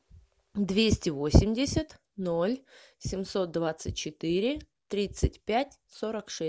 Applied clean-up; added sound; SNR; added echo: none; none; none; none.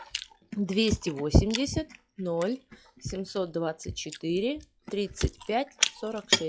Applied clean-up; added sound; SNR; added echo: classical method log-MMSE.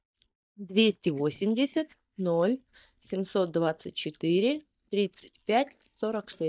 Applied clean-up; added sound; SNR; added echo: neural mask model DeepFilterNet 3.